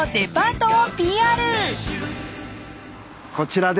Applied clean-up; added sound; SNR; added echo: none; none; none; none.